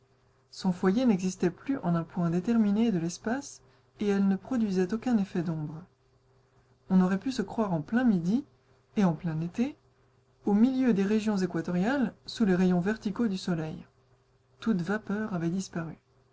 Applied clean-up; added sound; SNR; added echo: none; none; none; none.